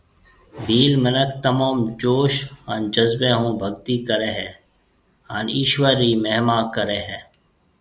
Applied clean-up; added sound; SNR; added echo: none; none; none; none.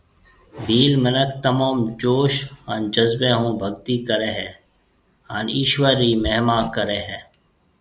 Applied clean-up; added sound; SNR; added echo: none; Hammer; 15 dB; none.